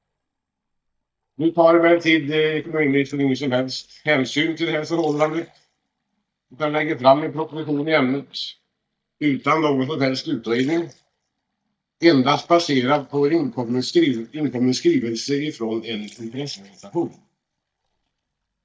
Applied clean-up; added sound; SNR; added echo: neural mask model DeepFilterNet 3.